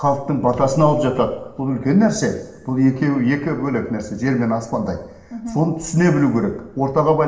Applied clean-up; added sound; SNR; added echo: none; none; none; reverberation time 0.9 s.